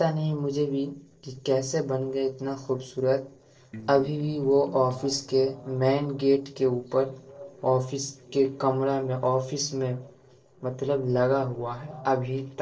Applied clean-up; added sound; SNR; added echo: neural separator model SepFormer DNS4.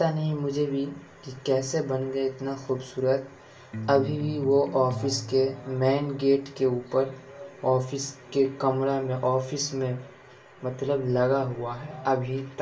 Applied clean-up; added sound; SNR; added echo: none; Electric guitar; 9 dB; reverberation time 0.2 s.